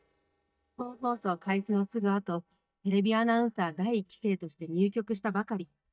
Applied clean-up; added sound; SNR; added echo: neural mask model DeepFilterNet 3.